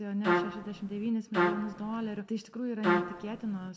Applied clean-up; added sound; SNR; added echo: none; Trumpet; -3 dB; reverberation time 0.7 s.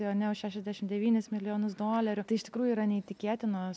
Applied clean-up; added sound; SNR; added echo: none; none; none; none.